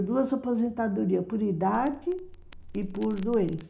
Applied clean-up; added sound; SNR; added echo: none; Crackle; 14 dB; reverberation time 0.4 s.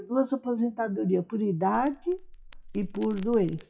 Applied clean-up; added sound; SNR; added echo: classical method WPE with log-MMSE.